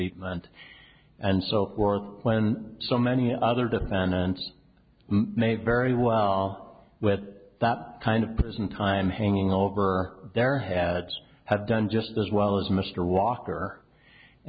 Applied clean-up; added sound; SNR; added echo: none; none; none; none.